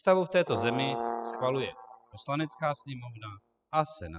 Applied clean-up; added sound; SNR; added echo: classical method spectral subtraction.